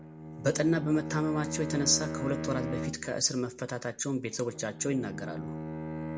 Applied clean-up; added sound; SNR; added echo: none; Bowed string instrument; 6 dB; none.